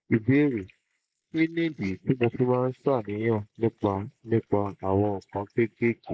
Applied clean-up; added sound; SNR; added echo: neural mask model Resemble Enhance denoiser.